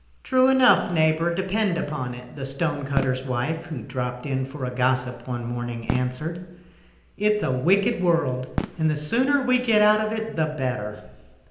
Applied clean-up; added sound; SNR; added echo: none; Fireworks; 13 dB; reverberation time 0.8 s.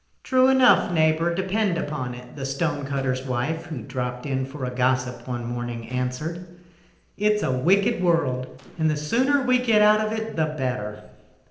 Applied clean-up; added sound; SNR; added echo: neural separator model SepFormer DNS4.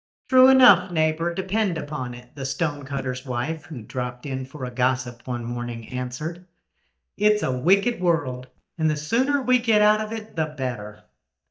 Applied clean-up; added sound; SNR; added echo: neural mask model DeepFilterNet 3.